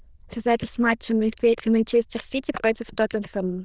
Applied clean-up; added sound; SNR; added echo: neural diffusion model UNIVERSE++.